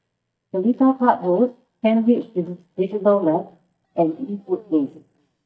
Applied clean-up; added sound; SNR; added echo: neural mask model DeepFilterNet 3.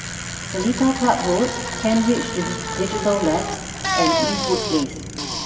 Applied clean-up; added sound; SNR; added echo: none; Bicycle; 4 dB; reverberation time 2.1 s.